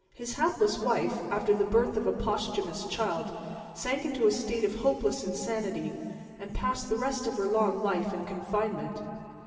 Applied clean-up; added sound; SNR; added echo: none; none; none; reverberation time 2.8 s.